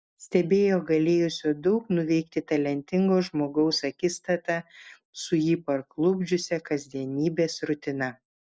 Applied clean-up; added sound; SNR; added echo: none; none; none; none.